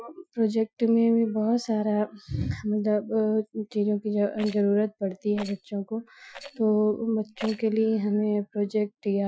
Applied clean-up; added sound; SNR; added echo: classical method Wiener filter.